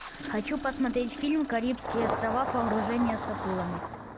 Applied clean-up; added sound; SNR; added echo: none; Engine starting; 4 dB; none.